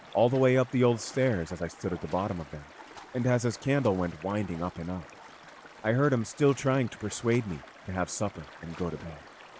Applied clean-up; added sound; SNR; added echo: none; Stream; 19 dB; none.